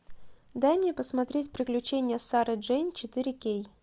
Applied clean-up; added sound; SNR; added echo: none; none; none; none.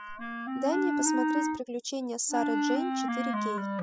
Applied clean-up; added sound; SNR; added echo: classical method spectral subtraction.